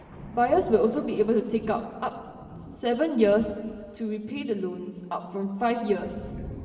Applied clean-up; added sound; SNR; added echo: none; Thunder; 17 dB; reverberation time 1.9 s.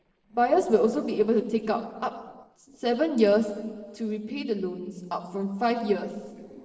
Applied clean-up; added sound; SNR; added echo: neural separator model SepFormer DNS4.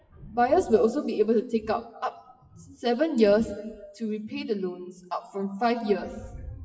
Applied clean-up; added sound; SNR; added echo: classical method WPE with log-MMSE.